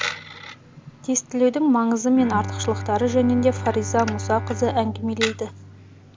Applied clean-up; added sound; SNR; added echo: none; Bowed string instrument + Coin (dropping); 9 dB; none.